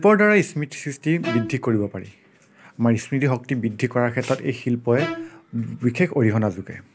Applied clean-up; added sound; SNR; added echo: none; Bowed string instrument; 12 dB; none.